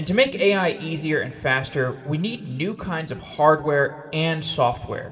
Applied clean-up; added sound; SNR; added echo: none; none; none; reverberation time 1.8 s.